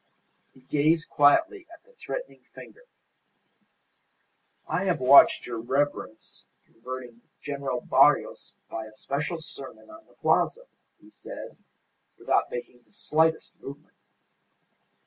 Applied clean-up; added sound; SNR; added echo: none; none; none; none.